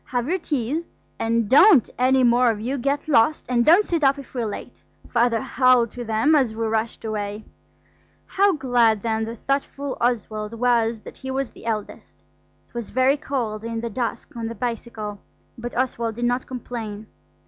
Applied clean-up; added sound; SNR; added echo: none; none; none; none.